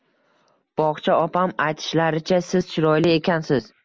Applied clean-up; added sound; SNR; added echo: none; none; none; none.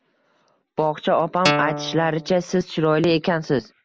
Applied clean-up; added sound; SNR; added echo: none; Guitar; 2 dB; none.